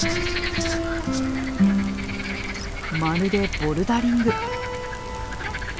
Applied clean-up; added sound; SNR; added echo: none; Frog; 5 dB; none.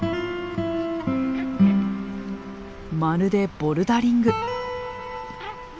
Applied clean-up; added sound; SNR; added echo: none; none; none; none.